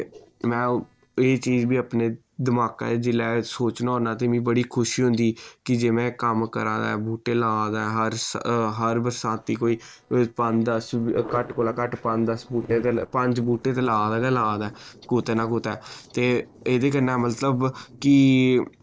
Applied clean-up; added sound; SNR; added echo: neural separator model SepFormer DNS4.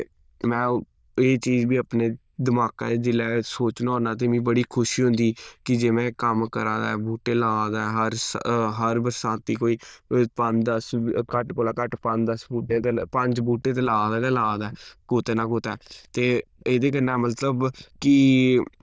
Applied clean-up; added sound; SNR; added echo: neural diffusion model UNIVERSE++.